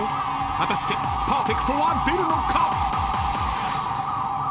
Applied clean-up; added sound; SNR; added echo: none; Motor vehicle (road) / Siren; -2 dB; none.